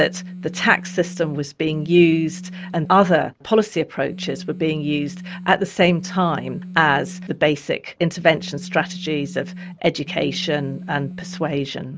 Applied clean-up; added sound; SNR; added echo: none; Telephone; 14 dB; none.